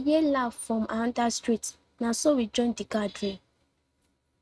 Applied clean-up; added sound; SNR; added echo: neural mask model RNNoise.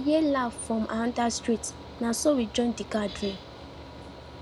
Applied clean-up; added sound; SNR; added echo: none; Mechanical fan; 14 dB; none.